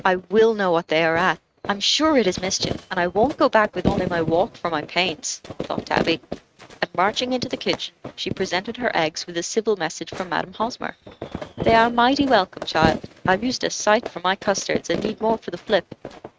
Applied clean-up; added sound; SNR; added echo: neural mask model RNNoise.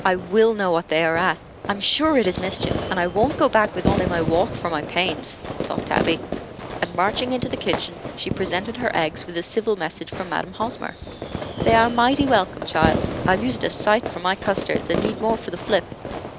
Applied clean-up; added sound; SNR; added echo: none; Fireworks; 6 dB; none.